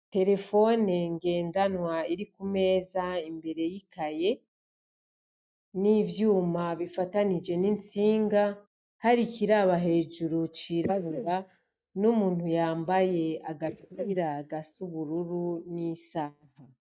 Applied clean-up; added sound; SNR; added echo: neural mask model DeepFilterNet 3.